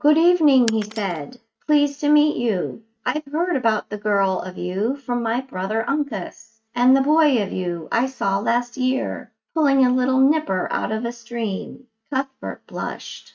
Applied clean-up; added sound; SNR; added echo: neural mask model RNNoise.